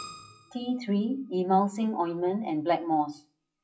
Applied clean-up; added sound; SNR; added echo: classical method WPE with log-MMSE.